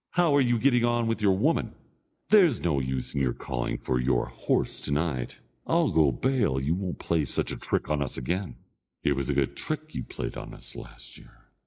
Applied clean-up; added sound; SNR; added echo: neural mask model Resemble Enhance denoiser.